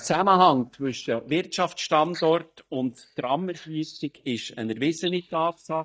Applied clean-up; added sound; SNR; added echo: neural mask model DeepFilterNet 3.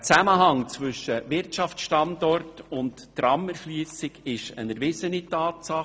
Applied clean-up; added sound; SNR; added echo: none; none; none; none.